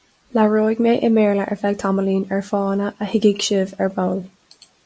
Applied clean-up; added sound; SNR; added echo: none; none; none; none.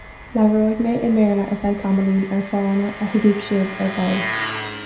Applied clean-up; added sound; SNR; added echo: none; Engine; 11 dB; reverberation time 0.5 s.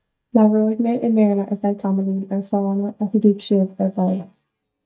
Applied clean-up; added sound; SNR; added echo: neural mask model DeepFilterNet 3.